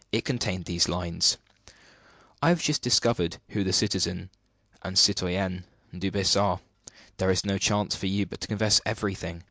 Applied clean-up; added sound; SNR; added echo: none; none; none; none.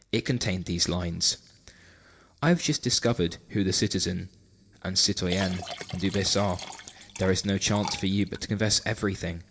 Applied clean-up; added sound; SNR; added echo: none; Liquid; 13 dB; reverberation time 0.5 s.